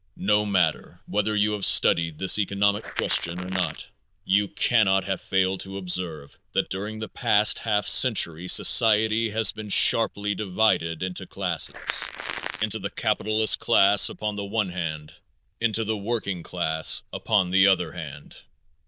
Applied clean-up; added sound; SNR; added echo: neural diffusion model UNIVERSE++.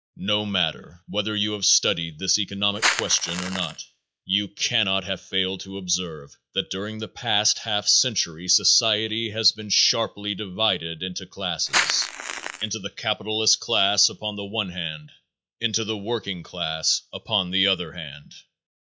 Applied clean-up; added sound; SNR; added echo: classical method log-MMSE.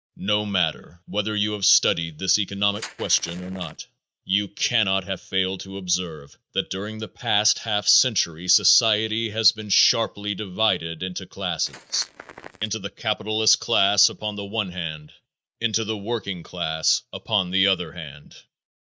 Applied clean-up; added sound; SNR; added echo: neural mask model RNNoise.